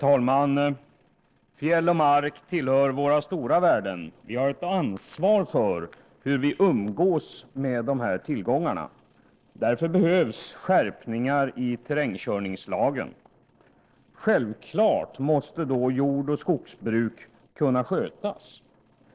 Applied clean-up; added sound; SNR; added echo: neural separator model SepFormer DNS4.